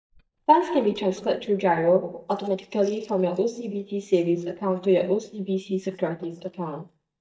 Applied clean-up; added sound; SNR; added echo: neural mask model DeepFilterNet 3.